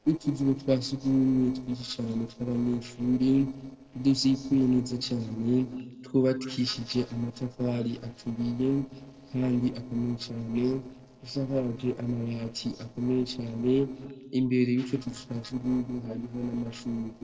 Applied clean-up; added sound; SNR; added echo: neural separator model SepFormer DNS4.